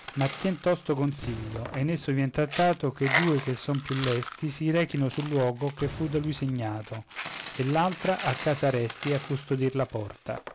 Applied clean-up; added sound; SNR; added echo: none; Coin (dropping) + Boom; 10 dB; none.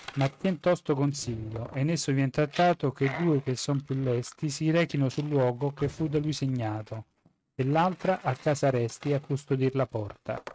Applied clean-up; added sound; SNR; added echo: neural mask model RNNoise.